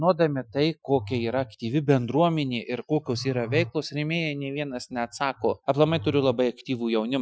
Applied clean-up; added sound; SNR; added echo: classical method Wiener filter.